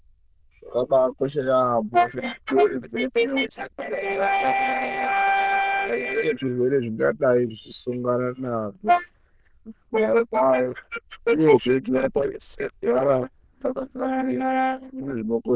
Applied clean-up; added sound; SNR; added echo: neural diffusion model UNIVERSE++.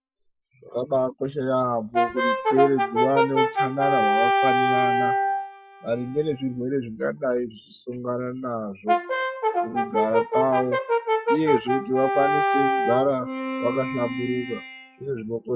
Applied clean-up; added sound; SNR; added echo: classical method log-MMSE.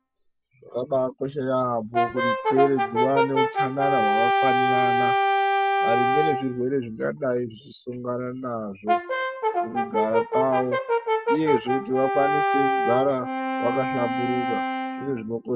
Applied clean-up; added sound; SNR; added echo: none; Brass instrument; -2 dB; none.